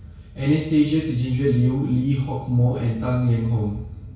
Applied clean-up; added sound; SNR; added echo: none; none; none; reverberation time 0.6 s.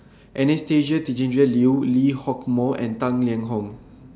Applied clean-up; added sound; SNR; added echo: none; none; none; none.